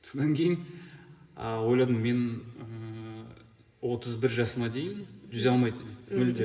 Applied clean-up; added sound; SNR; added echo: none; none; none; reverberation time 1.7 s.